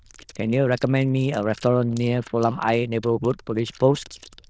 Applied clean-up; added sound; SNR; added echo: neural diffusion model UNIVERSE++.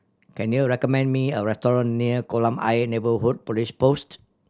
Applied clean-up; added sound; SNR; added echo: none; none; none; none.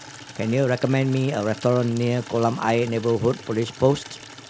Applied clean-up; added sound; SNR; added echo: none; Water tap, faucet / Liquid; 18 dB; none.